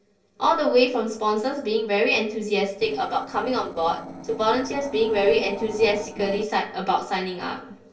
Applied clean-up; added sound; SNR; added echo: neural separator model SepFormer DNS4.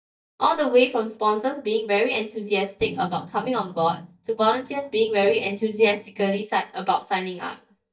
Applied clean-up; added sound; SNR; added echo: neural mask model DeepFilterNet 3.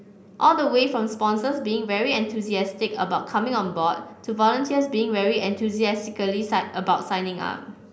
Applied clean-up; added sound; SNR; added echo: none; none; none; none.